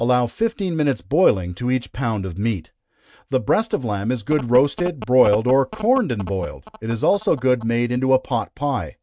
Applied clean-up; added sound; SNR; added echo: neural mask model RNNoise.